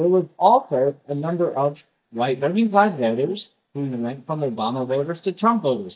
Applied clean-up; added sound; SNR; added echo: neural mask model DeepFilterNet 3.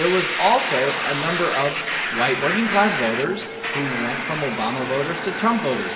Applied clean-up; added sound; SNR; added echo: none; Domestic sounds, home sounds; 3 dB; reverberation time 2.2 s.